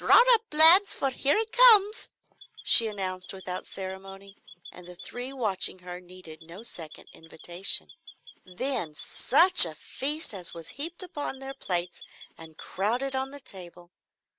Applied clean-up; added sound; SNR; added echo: none; Squeak / Chirp, tweet; 13 dB; none.